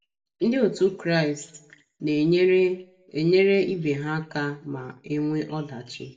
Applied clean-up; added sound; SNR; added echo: none; none; none; reverberation time 0.4 s.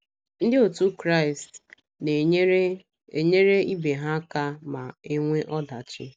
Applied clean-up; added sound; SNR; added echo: none; none; none; none.